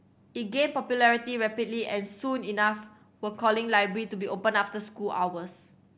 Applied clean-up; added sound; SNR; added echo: none; none; none; none.